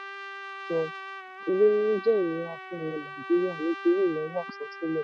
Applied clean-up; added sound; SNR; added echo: none; Trumpet; 12 dB; none.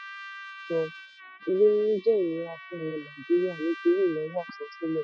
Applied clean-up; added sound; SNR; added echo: classical method Wiener filter.